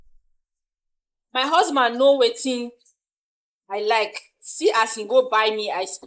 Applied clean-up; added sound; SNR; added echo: neural mask model Resemble Enhance denoiser.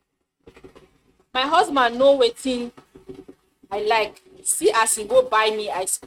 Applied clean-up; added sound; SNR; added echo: neural mask model RNNoise.